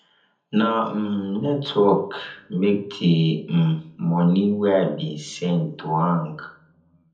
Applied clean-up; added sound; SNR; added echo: none; none; none; reverberation time 0.6 s.